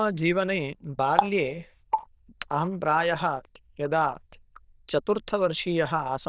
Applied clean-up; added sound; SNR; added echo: neural diffusion model UNIVERSE++.